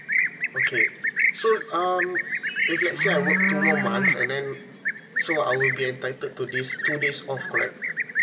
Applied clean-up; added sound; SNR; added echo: none; Livestock, farm animals, working animals; -3 dB; reverberation time 2.5 s.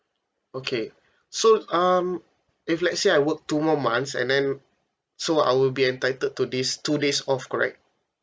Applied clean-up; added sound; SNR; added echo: none; none; none; none.